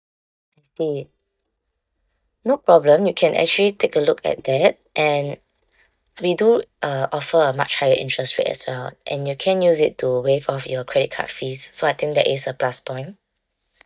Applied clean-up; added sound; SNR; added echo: neural mask model DeepFilterNet 3.